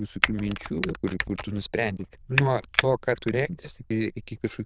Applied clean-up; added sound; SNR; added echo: neural diffusion model UNIVERSE++.